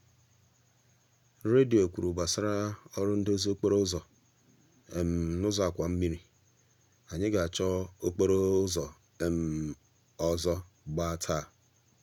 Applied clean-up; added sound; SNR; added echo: none; none; none; none.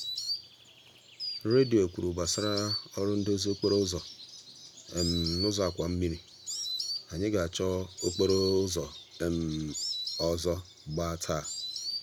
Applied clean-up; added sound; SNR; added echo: none; Insect; 8 dB; none.